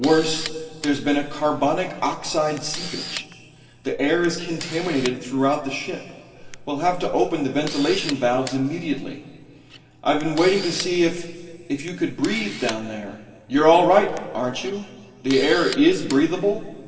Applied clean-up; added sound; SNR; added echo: none; Camera; 16 dB; reverberation time 2.2 s.